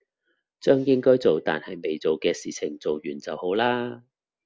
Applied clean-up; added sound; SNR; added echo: none; none; none; none.